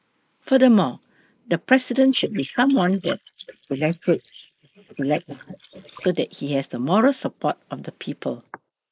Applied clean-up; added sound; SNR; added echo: neural mask model Resemble Enhance denoiser.